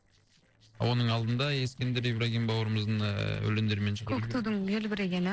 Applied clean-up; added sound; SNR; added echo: neural separator model SepFormer DNS4.